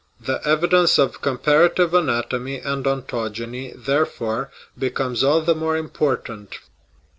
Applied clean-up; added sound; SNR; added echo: none; none; none; none.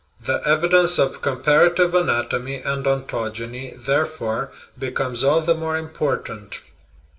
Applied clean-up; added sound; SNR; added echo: none; none; none; reverberation time 0.6 s.